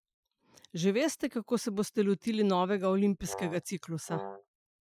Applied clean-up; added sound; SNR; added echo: classical method Wiener filter.